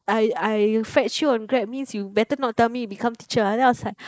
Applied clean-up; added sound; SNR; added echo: neural mask model Resemble Enhance denoiser.